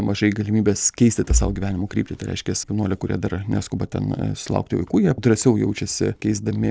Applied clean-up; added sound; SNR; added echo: none; none; none; none.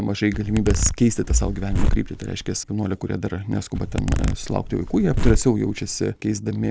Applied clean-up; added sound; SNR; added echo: none; Zipper (clothing); 0 dB; none.